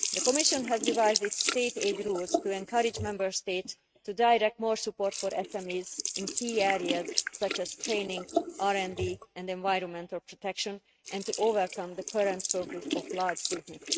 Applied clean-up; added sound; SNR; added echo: neural mask model RNNoise.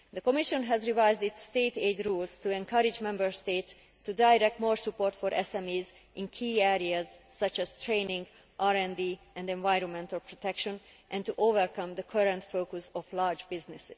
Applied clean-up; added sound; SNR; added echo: none; none; none; none.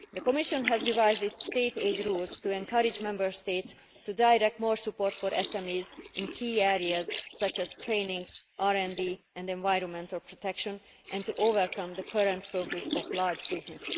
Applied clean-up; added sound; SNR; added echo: neural mask model Resemble Enhance denoiser.